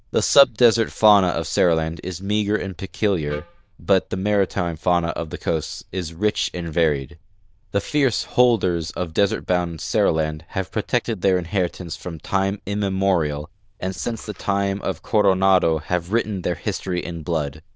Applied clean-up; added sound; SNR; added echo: neural diffusion model UNIVERSE++.